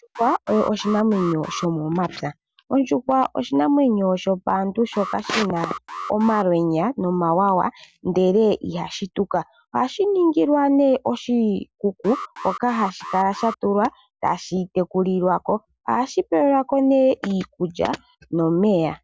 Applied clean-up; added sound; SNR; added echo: none; Alarm; 12 dB; none.